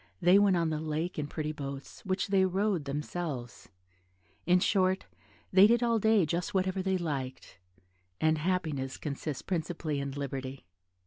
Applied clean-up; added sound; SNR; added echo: none; none; none; none.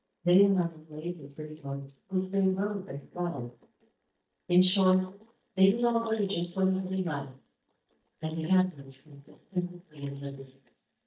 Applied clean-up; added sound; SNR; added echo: neural mask model DeepFilterNet 3.